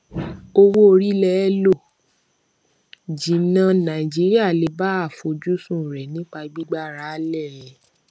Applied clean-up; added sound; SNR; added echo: none; none; none; none.